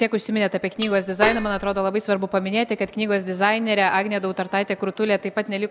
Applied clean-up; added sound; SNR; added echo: none; Cutlery, silverware + Dishes, pots, and pans; 4 dB; none.